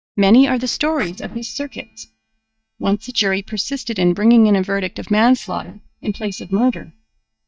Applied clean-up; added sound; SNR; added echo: neural mask model DeepFilterNet 3.